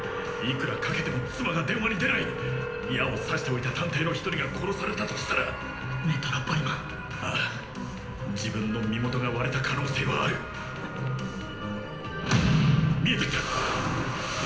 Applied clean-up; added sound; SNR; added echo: none; Wind instrument, woodwind instrument; 18 dB; reverberation time 0.8 s.